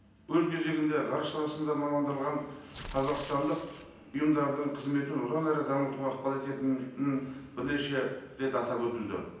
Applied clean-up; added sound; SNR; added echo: none; Tearing; 14 dB; reverberation time 0.9 s.